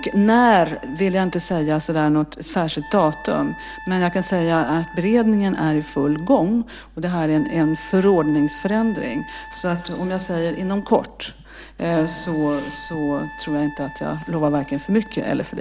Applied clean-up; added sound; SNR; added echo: none; Wind instrument, woodwind instrument; 18 dB; none.